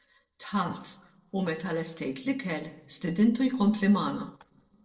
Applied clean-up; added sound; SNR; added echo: neural separator model SepFormer DNS4.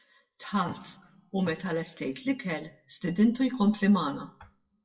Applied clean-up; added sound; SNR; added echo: classical method WPE with log-MMSE.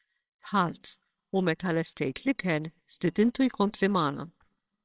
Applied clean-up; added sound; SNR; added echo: neural separator model SepFormer WHAMR!.